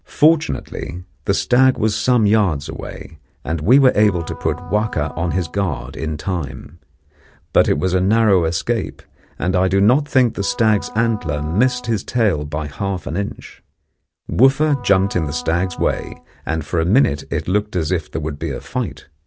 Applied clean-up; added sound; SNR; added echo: none; Wind instrument, woodwind instrument; 20 dB; none.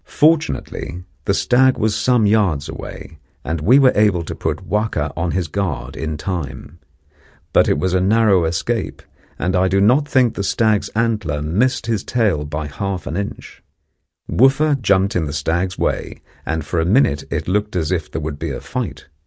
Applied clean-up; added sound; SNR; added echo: none; none; none; none.